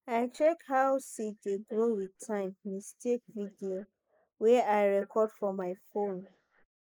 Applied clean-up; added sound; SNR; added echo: neural mask model Resemble Enhance denoiser.